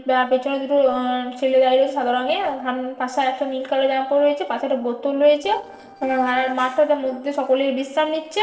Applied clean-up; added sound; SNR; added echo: neural separator model SepFormer DNS4.